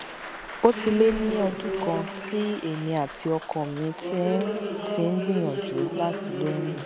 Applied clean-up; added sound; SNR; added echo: none; Applause; 5 dB; none.